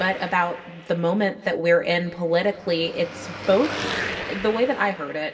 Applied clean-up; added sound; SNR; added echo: none; Car passing by / Traffic noise, roadway noise / Engine; 11 dB; reverberation time 1.7 s.